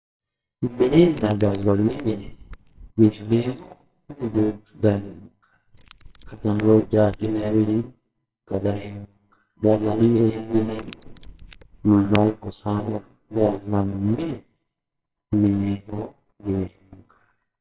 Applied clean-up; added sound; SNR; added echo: neural separator model SepFormer WHAMR!.